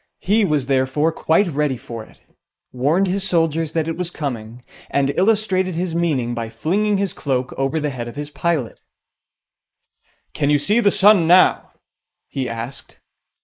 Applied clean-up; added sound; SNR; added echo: neural mask model Resemble Enhance denoiser.